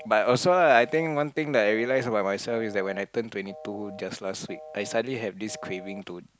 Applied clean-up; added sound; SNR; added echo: none; Telephone; 19 dB; none.